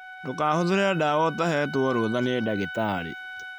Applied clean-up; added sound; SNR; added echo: none; Wind instrument, woodwind instrument; 12 dB; none.